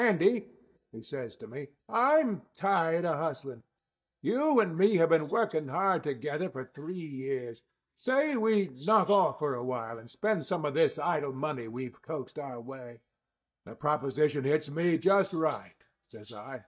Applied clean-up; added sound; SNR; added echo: neural mask model DeepFilterNet 3.